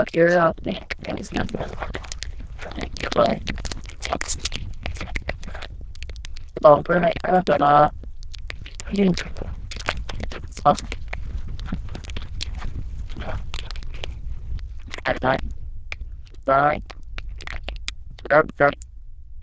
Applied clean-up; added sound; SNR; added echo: neural diffusion model UNIVERSE++.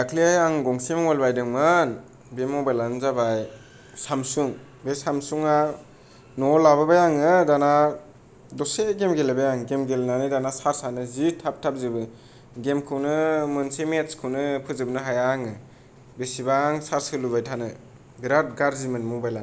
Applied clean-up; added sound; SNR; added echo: none; none; none; none.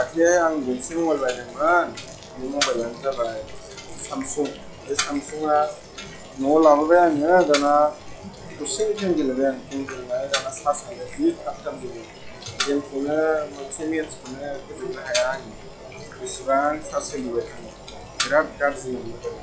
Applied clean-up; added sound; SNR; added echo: classical method log-MMSE.